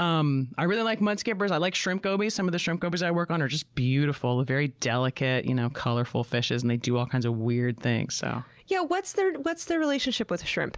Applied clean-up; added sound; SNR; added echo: none; none; none; none.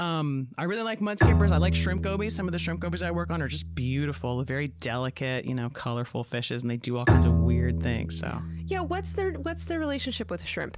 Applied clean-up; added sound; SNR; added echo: none; Bowed string instrument; -1 dB; none.